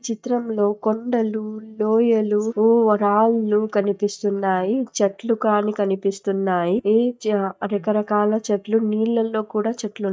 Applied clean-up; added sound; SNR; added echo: neural mask model DeepFilterNet 3.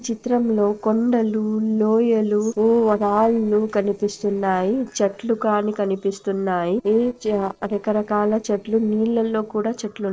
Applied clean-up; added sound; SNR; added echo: neural separator model SepFormer DNS4.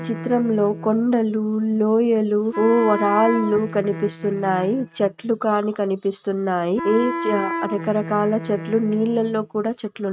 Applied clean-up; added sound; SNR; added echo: neural mask model RNNoise.